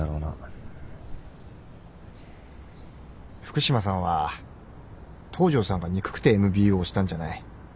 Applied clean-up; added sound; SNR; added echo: none; Wind; 13 dB; none.